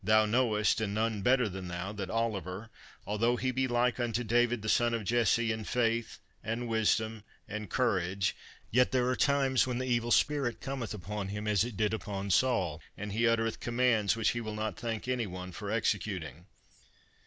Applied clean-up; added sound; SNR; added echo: none; none; none; none.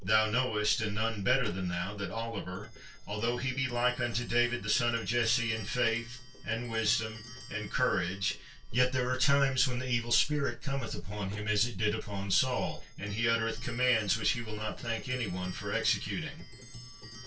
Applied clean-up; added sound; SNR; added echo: neural separator model SepFormer DNS4.